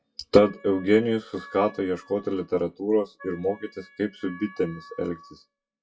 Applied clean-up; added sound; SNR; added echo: classical method WPE with log-MMSE.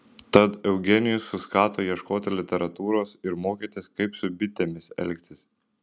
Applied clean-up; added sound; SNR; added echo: none; none; none; none.